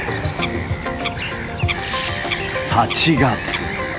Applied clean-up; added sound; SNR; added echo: none; Bird vocalization, bird call, bird song; 5 dB; none.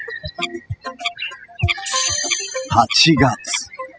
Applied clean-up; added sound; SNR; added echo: classical method spectral subtraction.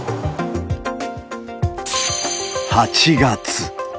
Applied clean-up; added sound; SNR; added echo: none; none; none; none.